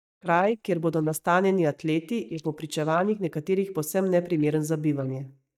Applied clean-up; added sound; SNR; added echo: neural mask model DeepFilterNet 3.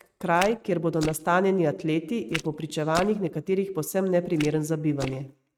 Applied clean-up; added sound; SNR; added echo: neural mask model RNNoise.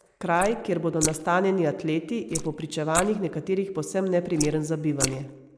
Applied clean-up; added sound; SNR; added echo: neural mask model Resemble Enhance denoiser.